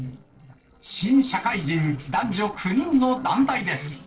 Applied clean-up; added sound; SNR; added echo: neural separator model SepFormer DNS4.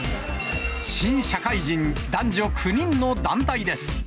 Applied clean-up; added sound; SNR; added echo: none; none; none; none.